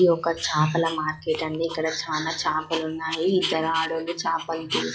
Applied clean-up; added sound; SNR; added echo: classical method log-MMSE.